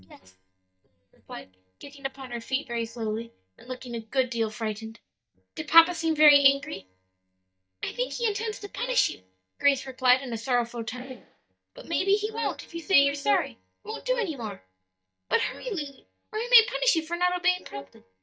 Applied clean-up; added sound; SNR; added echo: neural mask model DeepFilterNet 3.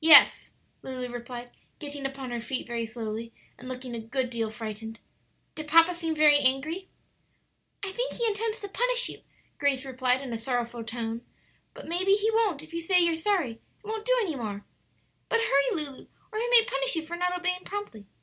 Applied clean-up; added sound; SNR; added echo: none; none; none; none.